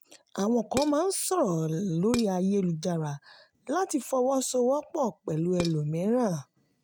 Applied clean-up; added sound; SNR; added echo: neural mask model RNNoise.